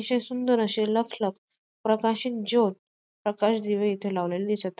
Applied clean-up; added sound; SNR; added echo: none; none; none; none.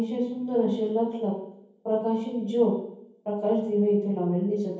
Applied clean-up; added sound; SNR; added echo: none; none; none; reverberation time 0.9 s.